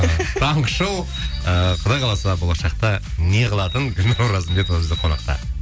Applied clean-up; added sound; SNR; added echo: none; Bird; 16 dB; none.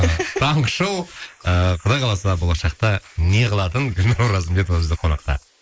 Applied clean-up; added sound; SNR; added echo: neural mask model Resemble Enhance denoiser.